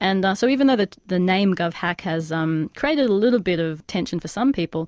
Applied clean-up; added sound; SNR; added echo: none; none; none; none.